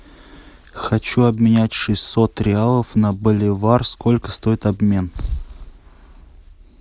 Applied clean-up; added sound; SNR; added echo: none; none; none; none.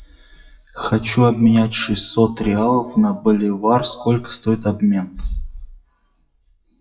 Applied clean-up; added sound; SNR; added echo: classical method WPE with log-MMSE.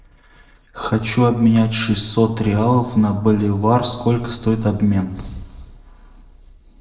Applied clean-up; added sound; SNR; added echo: neural separator model SepFormer DNS4.